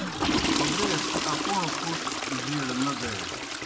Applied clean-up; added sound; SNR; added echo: none; Toilet flush / Water; -4 dB; none.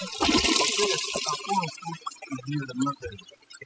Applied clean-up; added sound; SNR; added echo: classical method spectral subtraction.